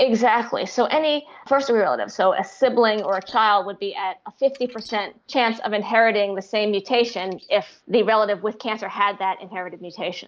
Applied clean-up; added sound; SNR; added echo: neural mask model Resemble Enhance denoiser.